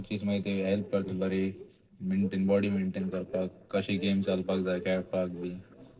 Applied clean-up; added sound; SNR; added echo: neural separator model SepFormer DNS4.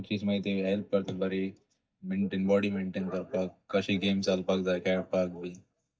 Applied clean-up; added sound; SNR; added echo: neural mask model DeepFilterNet 3.